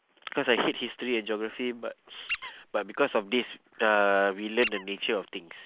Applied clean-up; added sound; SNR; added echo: neural mask model Resemble Enhance denoiser.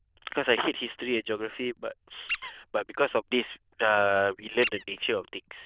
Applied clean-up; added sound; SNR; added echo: neural diffusion model UNIVERSE++.